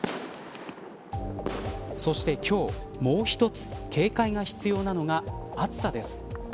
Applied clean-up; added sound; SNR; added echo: none; Fireworks; 14 dB; none.